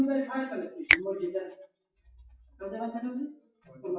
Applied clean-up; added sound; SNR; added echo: classical method WPE with log-MMSE.